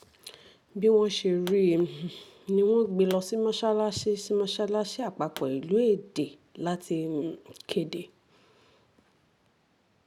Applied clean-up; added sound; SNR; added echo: none; Explosion; 19 dB; none.